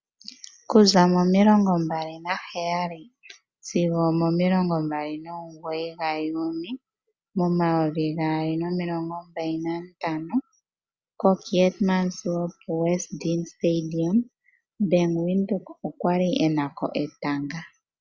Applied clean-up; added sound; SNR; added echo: none; none; none; none.